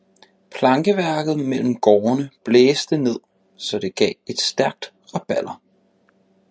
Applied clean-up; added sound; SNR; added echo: none; none; none; none.